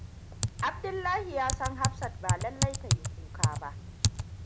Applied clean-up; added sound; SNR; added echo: none; Typing; -3 dB; none.